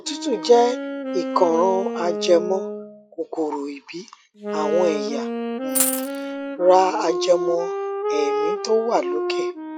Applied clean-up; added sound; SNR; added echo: classical method log-MMSE.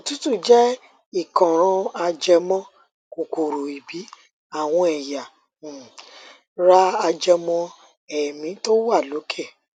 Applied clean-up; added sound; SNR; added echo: none; none; none; none.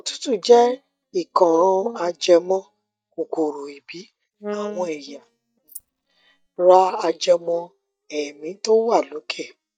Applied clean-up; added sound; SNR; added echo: neural mask model DeepFilterNet 3.